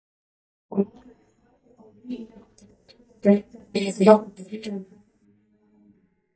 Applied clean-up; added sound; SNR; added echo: neural mask model DeepFilterNet 3.